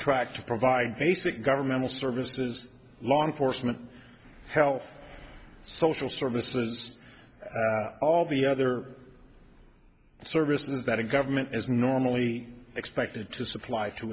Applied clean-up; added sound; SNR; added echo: none; none; none; none.